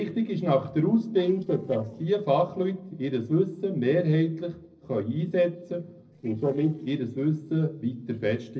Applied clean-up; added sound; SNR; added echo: neural separator model SepFormer DNS4.